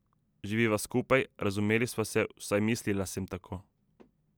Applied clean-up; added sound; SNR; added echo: none; none; none; none.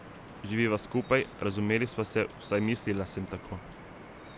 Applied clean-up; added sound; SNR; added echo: none; Drip; 15 dB; none.